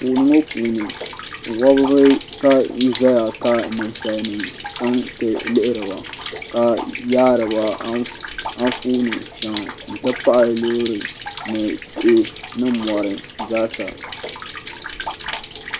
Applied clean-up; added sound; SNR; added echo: none; Rain; 12 dB; none.